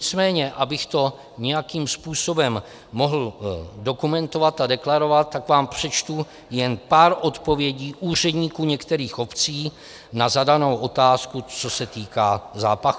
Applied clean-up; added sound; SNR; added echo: none; none; none; none.